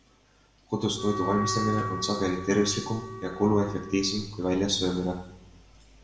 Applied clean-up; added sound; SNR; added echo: none; Wind instrument, woodwind instrument; 8 dB; reverberation time 0.7 s.